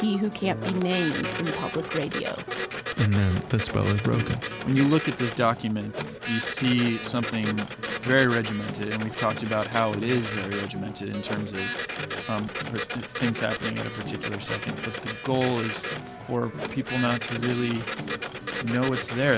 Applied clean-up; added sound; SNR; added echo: none; Printer; 7 dB; none.